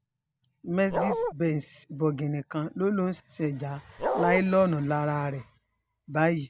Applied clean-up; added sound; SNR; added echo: none; Bark; 0 dB; none.